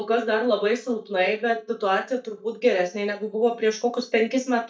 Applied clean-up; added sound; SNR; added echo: neural mask model DeepFilterNet 3.